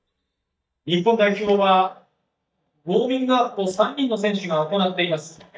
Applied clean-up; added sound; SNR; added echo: neural mask model DeepFilterNet 3.